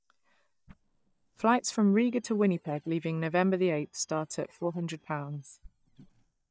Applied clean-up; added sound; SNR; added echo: neural mask model DeepFilterNet 3.